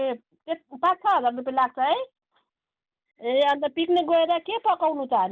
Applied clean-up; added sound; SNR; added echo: none; none; none; none.